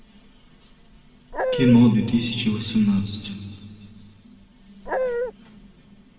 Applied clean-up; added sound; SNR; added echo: none; Dog; 1 dB; reverberation time 2.2 s.